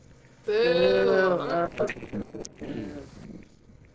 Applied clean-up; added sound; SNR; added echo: neural separator model SepFormer DNS4.